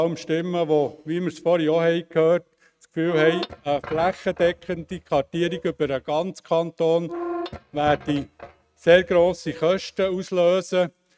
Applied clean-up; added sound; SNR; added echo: neural mask model RNNoise.